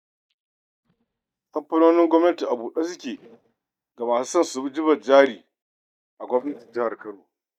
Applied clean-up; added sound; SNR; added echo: neural mask model DeepFilterNet 3.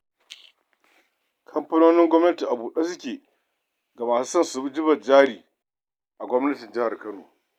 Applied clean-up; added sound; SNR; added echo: none; none; none; none.